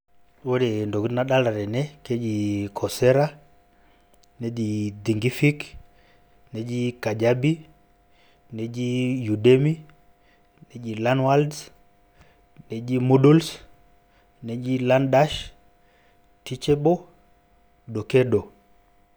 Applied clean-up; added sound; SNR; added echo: none; none; none; none.